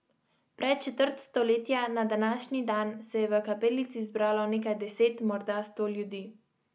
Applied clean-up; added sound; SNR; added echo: none; none; none; none.